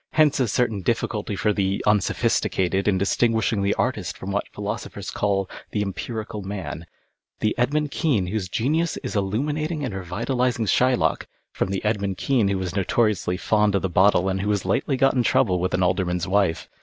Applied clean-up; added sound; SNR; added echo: none; none; none; none.